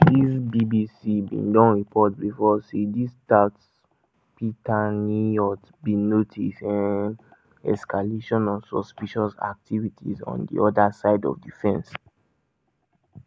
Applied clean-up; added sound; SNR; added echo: none; none; none; none.